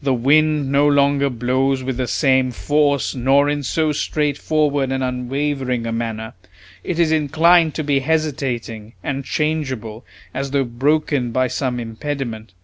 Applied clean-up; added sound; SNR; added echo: none; none; none; none.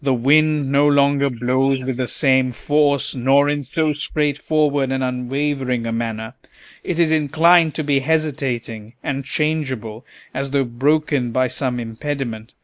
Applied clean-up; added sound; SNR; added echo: neural mask model Resemble Enhance denoiser.